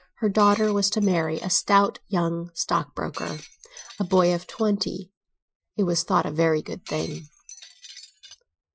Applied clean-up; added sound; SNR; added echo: classical method Wiener filter.